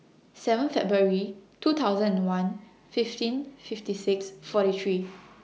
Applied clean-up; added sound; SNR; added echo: none; none; none; none.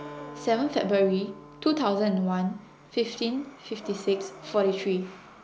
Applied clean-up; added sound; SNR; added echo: none; Acoustic guitar + Breathing; 18 dB; none.